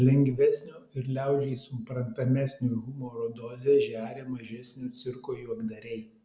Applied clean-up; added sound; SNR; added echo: none; none; none; none.